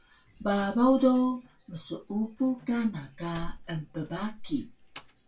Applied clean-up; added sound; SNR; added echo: none; Slam; 15 dB; reverberation time 0.2 s.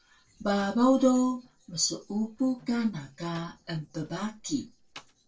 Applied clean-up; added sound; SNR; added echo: neural separator model SepFormer DNS4.